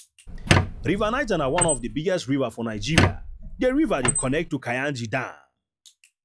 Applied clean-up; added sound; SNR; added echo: classical method log-MMSE.